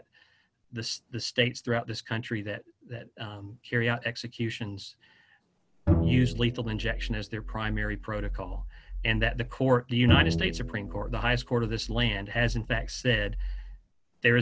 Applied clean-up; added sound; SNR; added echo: none; Bowed string instrument; 1 dB; none.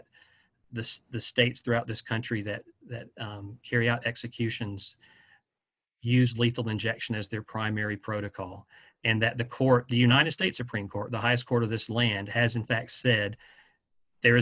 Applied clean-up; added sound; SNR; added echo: neural mask model Resemble Enhance denoiser.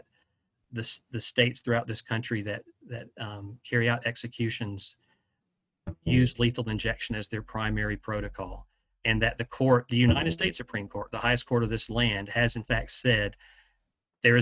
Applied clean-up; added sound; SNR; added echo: neural mask model RNNoise.